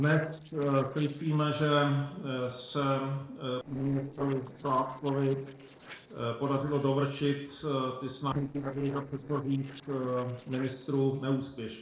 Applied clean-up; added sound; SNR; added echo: neural separator model SepFormer DNS4.